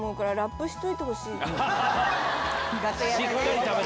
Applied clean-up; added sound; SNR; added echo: none; none; none; none.